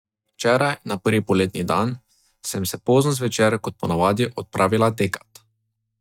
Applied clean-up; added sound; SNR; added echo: neural mask model DeepFilterNet 3.